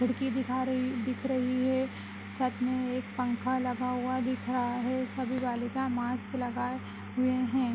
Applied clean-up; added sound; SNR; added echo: none; none; none; none.